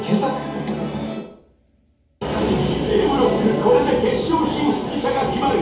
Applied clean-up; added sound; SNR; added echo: none; Bicycle bell; 13 dB; reverberation time 0.7 s.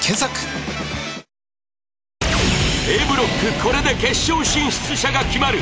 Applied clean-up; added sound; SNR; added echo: none; none; none; none.